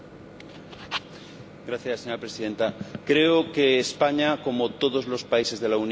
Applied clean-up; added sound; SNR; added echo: none; Microwave oven; 19 dB; none.